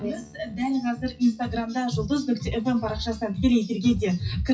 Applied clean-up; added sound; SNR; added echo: classical method WPE with log-MMSE.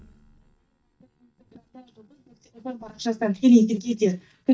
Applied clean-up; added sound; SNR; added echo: neural mask model DeepFilterNet 3.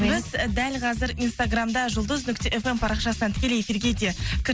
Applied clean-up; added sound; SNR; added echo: none; none; none; none.